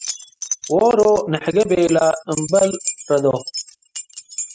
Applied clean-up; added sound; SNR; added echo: classical method spectral subtraction.